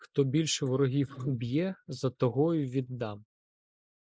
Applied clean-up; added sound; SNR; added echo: neural mask model Resemble Enhance denoiser.